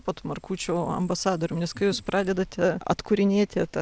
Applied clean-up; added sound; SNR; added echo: none; none; none; none.